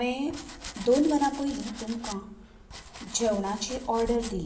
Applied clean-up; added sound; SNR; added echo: none; Domestic sounds, home sounds; 14 dB; reverberation time 0.7 s.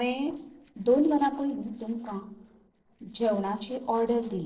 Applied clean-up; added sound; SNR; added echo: neural separator model SepFormer DNS4.